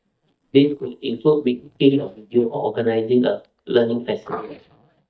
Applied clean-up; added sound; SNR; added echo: neural mask model DeepFilterNet 3.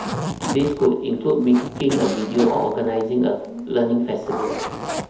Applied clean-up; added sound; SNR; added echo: none; Zipper (clothing); 8 dB; reverberation time 0.8 s.